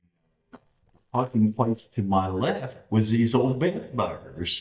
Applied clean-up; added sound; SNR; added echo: neural mask model DeepFilterNet 3.